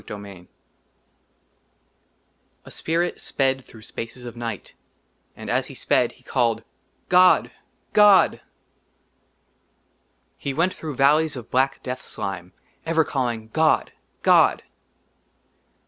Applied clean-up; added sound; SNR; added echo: none; none; none; none.